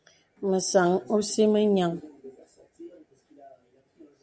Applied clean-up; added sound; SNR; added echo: none; none; none; none.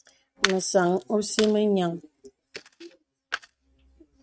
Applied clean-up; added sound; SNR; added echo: neural mask model RNNoise.